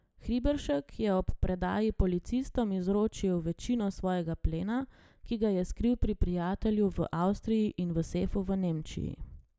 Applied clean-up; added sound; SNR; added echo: none; none; none; none.